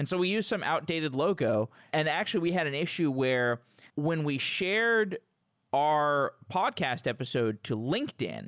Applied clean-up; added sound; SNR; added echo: none; none; none; none.